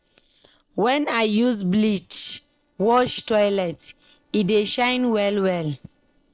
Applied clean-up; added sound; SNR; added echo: neural separator model SepFormer DNS4.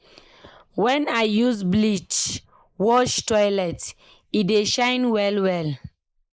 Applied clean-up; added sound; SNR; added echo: neural mask model Resemble Enhance denoiser.